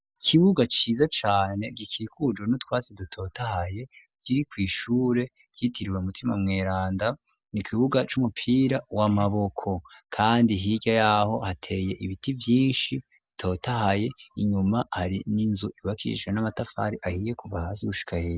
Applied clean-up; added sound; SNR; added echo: none; none; none; none.